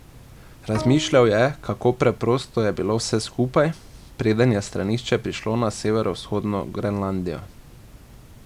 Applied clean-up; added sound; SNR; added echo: none; Bowed string instrument; 13 dB; none.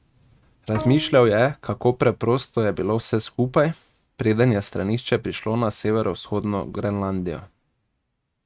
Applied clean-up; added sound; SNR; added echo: neural mask model RNNoise.